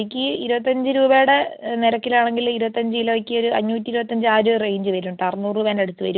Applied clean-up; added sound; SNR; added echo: none; none; none; none.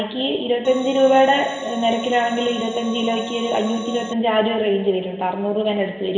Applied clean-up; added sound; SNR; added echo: none; Organ; 14 dB; reverberation time 2.1 s.